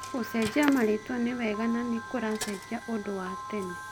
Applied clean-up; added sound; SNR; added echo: none; Piano + Coin (dropping); 11 dB; none.